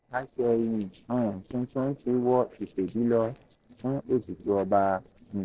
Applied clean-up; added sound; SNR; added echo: neural separator model SepFormer DNS4.